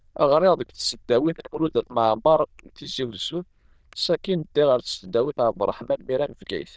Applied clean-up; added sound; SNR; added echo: neural diffusion model UNIVERSE++.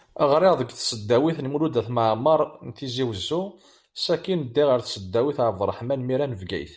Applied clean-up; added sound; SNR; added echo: none; none; none; none.